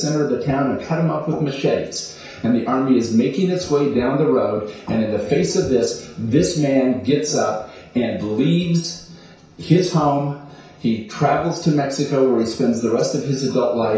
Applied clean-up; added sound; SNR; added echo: none; none; none; reverberation time 0.6 s.